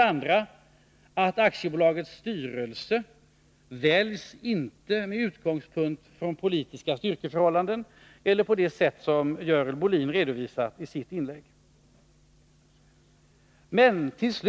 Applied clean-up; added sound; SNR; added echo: none; none; none; none.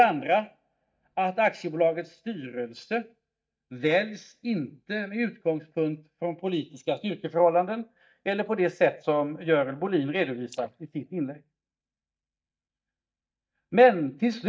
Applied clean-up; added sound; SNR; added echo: neural mask model DeepFilterNet 3.